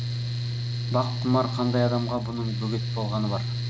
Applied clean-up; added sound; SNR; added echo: none; Mechanical fan; 0 dB; none.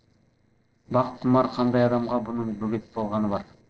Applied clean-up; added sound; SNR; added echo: neural separator model SepFormer DNS4.